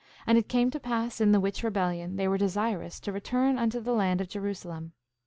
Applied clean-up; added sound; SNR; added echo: none; none; none; none.